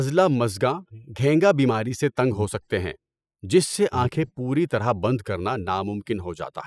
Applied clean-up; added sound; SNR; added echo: classical method spectral subtraction.